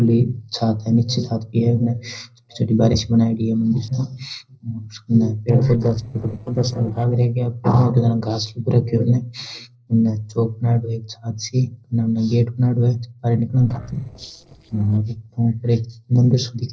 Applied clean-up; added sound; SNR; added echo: neural separator model SepFormer DNS4.